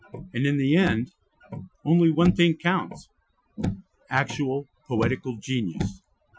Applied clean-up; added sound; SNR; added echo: classical method Wiener filter.